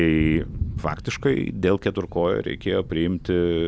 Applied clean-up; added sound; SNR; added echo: none; Thunder; 11 dB; none.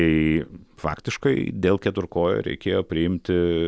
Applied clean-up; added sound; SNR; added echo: none; none; none; none.